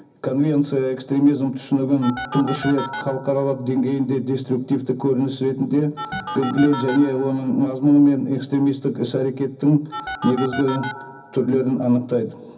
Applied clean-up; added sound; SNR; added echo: none; Telephone; 15 dB; reverberation time 0.4 s.